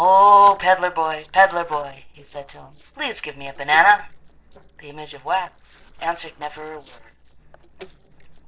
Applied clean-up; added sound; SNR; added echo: neural separator model SepFormer DNS4.